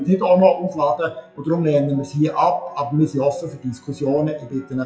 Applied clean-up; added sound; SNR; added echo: classical method WPE with log-MMSE.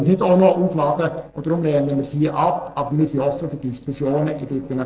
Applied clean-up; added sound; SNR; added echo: neural separator model SepFormer DNS4.